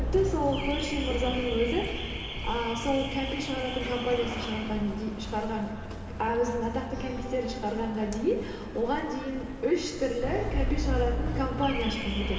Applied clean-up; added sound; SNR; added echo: none; Alarm / Car; 4 dB; reverberation time 2.3 s.